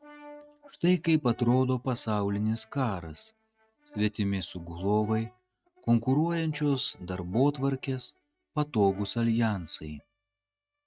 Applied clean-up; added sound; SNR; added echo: neural mask model RNNoise.